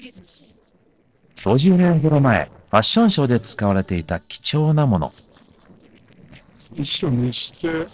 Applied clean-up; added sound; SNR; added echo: neural separator model SepFormer DNS4.